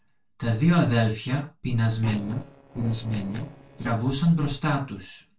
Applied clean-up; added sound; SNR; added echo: neural separator model SepFormer DNS4.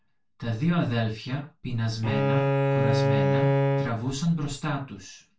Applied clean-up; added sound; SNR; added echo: none; Bowed string instrument; -4 dB; reverberation time 0.2 s.